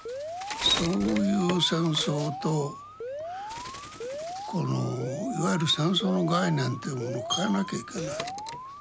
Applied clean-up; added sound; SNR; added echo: none; Bird + Alarm; 7 dB; none.